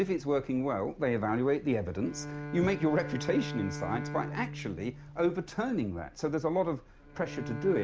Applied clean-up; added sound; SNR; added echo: none; Bowed string instrument; 11 dB; none.